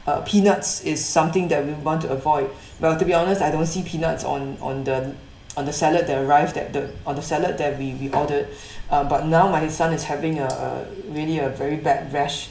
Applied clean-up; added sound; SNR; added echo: none; Bird; 19 dB; reverberation time 0.3 s.